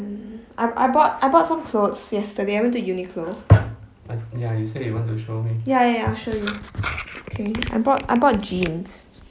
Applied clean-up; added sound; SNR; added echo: none; none; none; none.